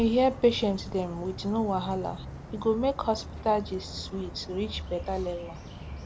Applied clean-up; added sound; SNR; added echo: none; Bird; 11 dB; none.